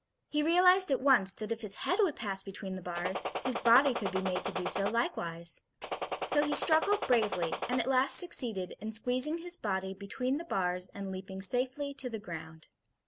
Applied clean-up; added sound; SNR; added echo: none; Gunshot, gunfire; 5 dB; none.